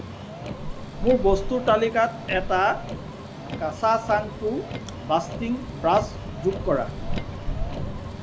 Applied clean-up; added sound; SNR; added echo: none; Chewing, mastication + Motor vehicle (road); 6 dB; none.